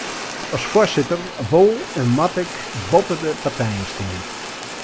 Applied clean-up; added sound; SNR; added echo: none; Fire; 10 dB; none.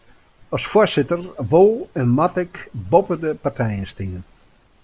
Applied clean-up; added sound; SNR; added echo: none; none; none; none.